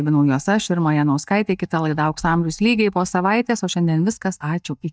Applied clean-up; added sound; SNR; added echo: neural mask model DeepFilterNet 3.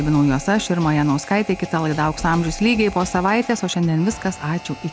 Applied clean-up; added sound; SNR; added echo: none; Harmonica; 19 dB; none.